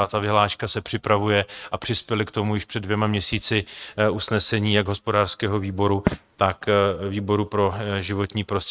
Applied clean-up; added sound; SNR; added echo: neural mask model RNNoise.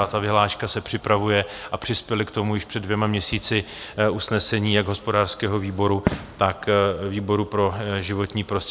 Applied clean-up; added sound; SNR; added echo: none; Fireworks; 15 dB; none.